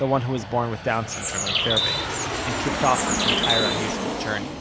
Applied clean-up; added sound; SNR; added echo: none; Aircraft + Bird; -1 dB; none.